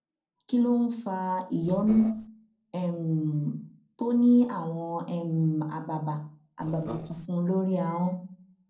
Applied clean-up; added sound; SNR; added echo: neural separator model SepFormer DNS4.